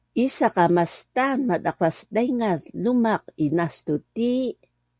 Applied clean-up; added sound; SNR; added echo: none; none; none; none.